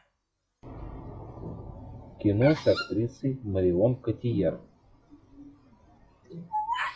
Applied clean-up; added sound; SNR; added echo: classical method log-MMSE.